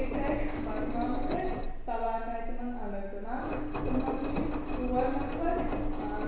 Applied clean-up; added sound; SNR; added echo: none; Engine; -3 dB; reverberation time 1.1 s.